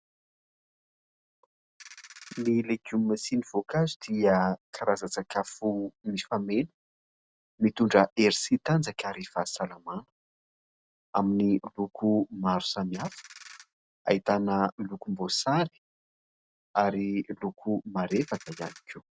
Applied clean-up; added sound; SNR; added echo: none; Ratchet, pawl; 19 dB; none.